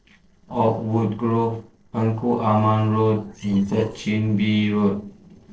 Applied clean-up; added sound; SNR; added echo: neural separator model SepFormer DNS4.